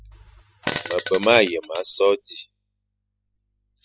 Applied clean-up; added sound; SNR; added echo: classical method spectral subtraction.